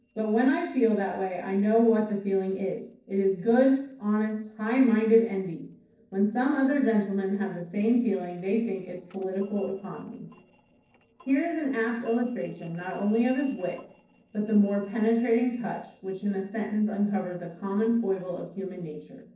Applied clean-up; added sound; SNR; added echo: neural separator model SepFormer DNS4.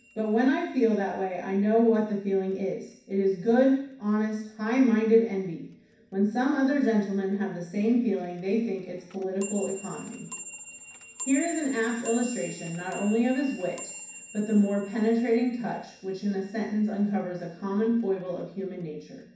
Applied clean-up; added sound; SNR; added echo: none; Clock; 18 dB; reverberation time 0.6 s.